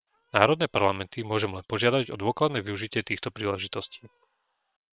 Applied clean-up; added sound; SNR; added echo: neural separator model SepFormer WHAM!.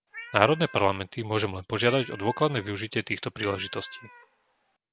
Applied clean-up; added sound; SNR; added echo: none; Cat; 18 dB; none.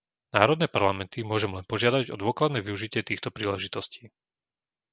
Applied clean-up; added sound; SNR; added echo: none; none; none; none.